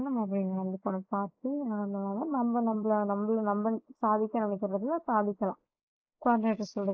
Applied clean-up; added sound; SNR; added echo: neural mask model Resemble Enhance denoiser.